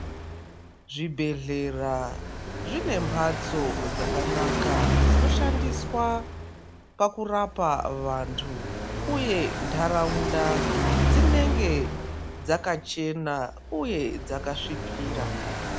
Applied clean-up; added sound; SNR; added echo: none; Car passing by; -2 dB; none.